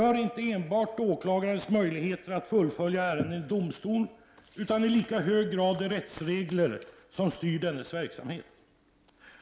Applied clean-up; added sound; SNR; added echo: none; none; none; none.